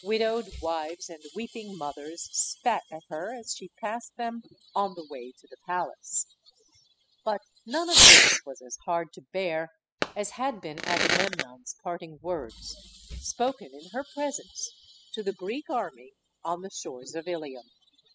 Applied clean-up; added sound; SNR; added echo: classical method spectral subtraction.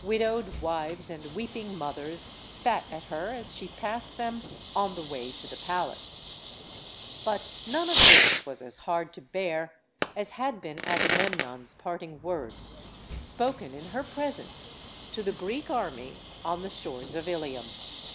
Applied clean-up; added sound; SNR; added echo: none; Fireworks; -3 dB; none.